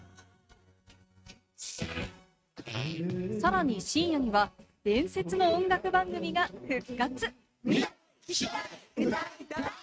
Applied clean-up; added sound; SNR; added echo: neural mask model RNNoise.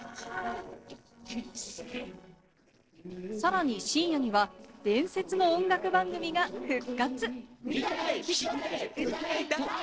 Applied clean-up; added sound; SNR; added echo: neural separator model SepFormer DNS4.